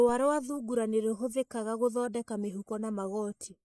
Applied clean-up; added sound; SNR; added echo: neural mask model Resemble Enhance denoiser.